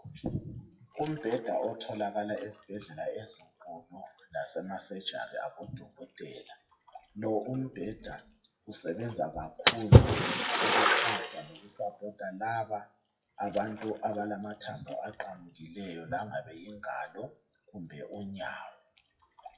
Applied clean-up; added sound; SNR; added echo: classical method WPE with log-MMSE.